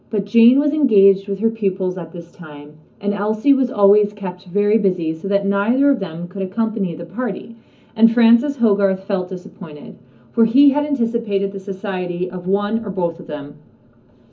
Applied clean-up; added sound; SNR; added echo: none; none; none; reverberation time 0.4 s.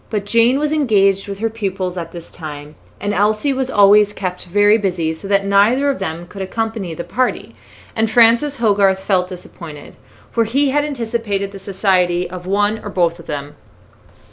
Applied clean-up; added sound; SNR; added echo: none; none; none; none.